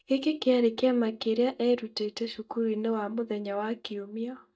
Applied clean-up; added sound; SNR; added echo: neural mask model DeepFilterNet 3.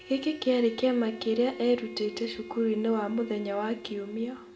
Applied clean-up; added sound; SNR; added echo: none; Bowed string instrument; 16 dB; reverberation time 0.6 s.